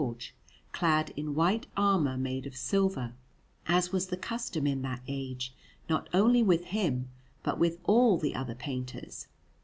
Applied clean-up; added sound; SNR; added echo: none; none; none; none.